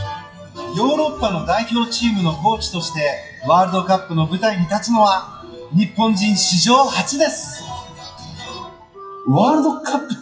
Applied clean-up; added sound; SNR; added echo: classical method WPE with log-MMSE.